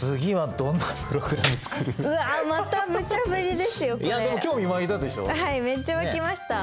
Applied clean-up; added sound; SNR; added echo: none; Gunshot, gunfire; 9 dB; none.